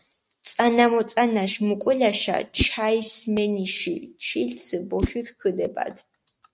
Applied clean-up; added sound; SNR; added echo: neural mask model RNNoise.